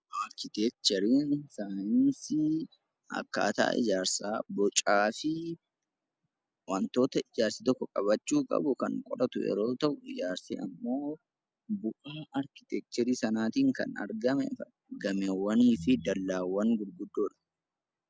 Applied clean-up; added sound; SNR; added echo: none; Piano; 18 dB; none.